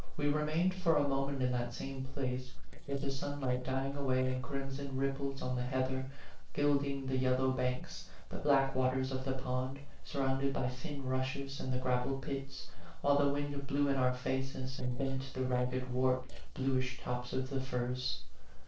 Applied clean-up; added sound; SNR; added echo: neural separator model SepFormer DNS4.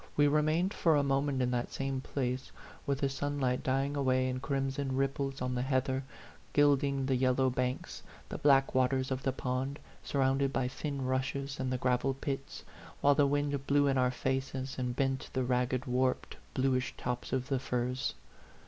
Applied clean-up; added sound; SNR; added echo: none; none; none; none.